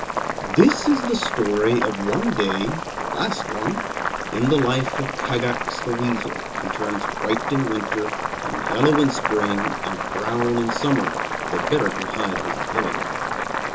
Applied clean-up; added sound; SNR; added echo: none; Boiling; 2 dB; reverberation time 0.2 s.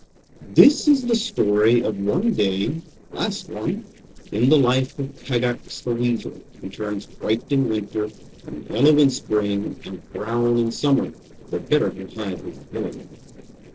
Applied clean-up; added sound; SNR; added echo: neural separator model SepFormer DNS4.